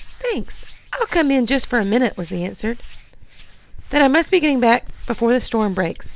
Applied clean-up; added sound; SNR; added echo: none; Hands; 13 dB; none.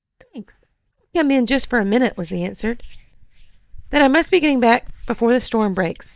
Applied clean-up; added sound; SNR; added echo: neural mask model DeepFilterNet 3.